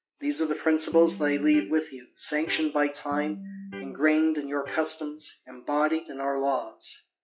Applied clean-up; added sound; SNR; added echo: classical method log-MMSE.